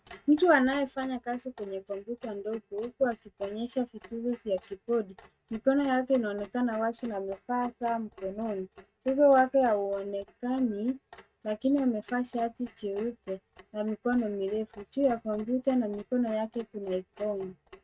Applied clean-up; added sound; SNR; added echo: neural mask model RNNoise.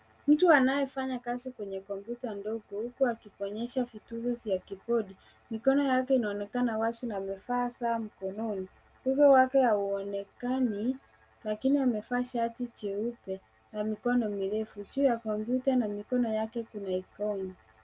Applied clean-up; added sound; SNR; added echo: none; none; none; none.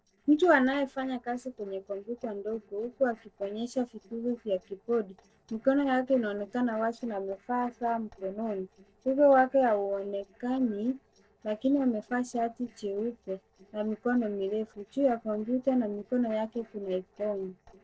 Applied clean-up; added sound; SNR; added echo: neural separator model SepFormer DNS4.